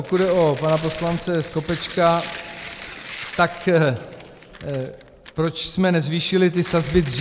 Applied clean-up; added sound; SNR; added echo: none; Tearing; 15 dB; none.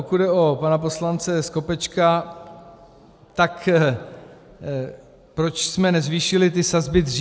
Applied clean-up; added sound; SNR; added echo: none; none; none; none.